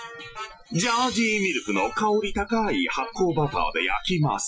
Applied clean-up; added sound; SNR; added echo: classical method Wiener filter.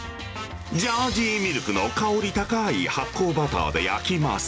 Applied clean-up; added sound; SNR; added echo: none; none; none; none.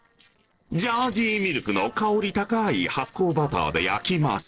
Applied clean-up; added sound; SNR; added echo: neural separator model SepFormer DNS4.